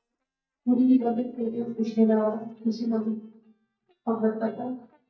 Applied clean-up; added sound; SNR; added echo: neural mask model DeepFilterNet 3.